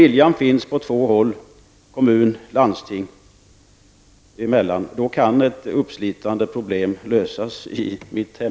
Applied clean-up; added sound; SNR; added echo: none; none; none; none.